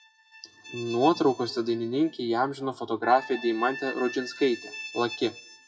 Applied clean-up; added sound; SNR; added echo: classical method WPE with log-MMSE.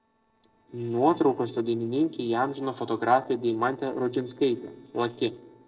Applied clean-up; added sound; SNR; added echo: neural separator model SepFormer DNS4.